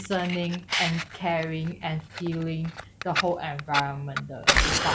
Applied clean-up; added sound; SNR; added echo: none; Fire; 0 dB; none.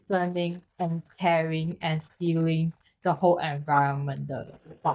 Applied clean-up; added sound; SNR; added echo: neural mask model DeepFilterNet 3.